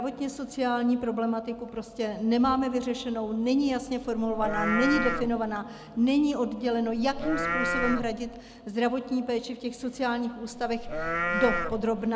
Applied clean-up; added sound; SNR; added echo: none; Livestock, farm animals, working animals; 3 dB; none.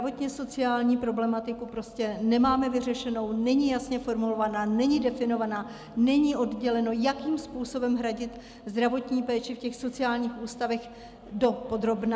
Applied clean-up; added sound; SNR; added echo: none; none; none; none.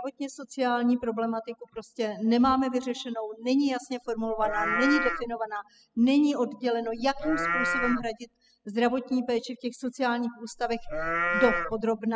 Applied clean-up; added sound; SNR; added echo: classical method spectral subtraction.